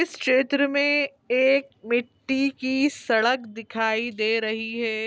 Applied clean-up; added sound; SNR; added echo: none; none; none; none.